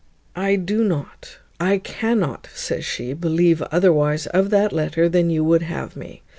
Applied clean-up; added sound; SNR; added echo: none; none; none; none.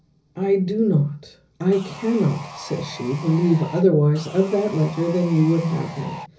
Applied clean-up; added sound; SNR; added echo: none; Sawing; 17 dB; reverberation time 0.5 s.